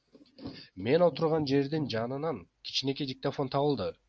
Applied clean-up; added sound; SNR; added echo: none; none; none; none.